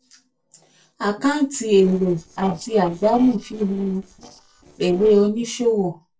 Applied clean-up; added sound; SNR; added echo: neural separator model SepFormer DNS4.